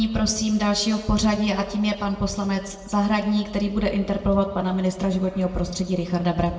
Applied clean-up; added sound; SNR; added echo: none; none; none; reverberation time 0.8 s.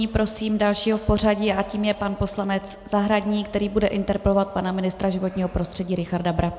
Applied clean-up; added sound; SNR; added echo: none; none; none; none.